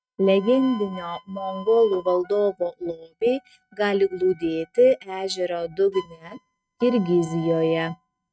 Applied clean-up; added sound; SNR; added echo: neural mask model RNNoise.